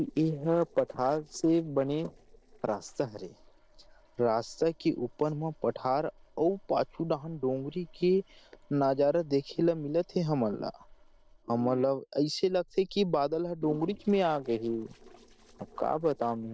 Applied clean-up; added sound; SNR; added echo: neural separator model SepFormer DNS4.